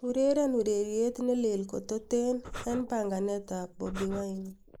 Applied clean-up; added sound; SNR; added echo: neural mask model Resemble Enhance denoiser.